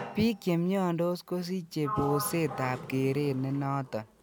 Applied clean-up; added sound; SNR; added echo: none; Sliding door; 11 dB; none.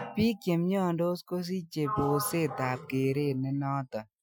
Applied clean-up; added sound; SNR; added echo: classical method Wiener filter.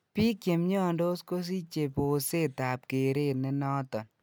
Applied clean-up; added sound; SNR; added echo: none; none; none; none.